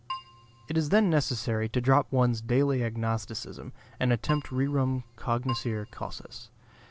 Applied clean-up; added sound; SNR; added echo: none; Keyboard (musical); 14 dB; none.